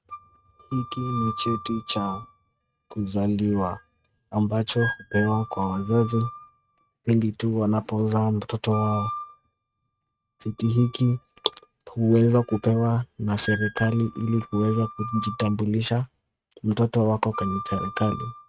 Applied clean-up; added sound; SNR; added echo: neural mask model RNNoise.